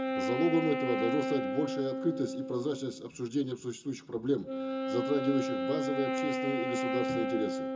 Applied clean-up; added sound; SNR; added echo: none; Wind instrument, woodwind instrument; 1 dB; reverberation time 0.2 s.